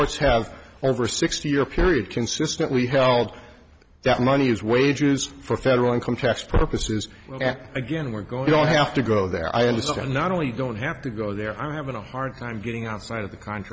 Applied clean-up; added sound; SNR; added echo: none; none; none; none.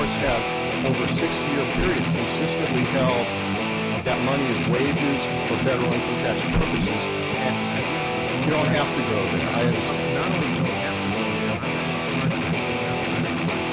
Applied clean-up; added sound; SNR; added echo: none; Guitar; -4 dB; none.